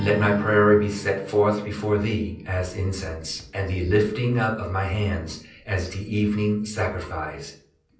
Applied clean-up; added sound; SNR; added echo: none; Strum; 17 dB; reverberation time 0.6 s.